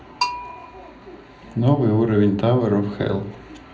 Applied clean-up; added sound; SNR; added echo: none; Bell; 13 dB; reverberation time 0.5 s.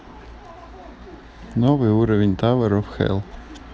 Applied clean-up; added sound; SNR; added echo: none; none; none; none.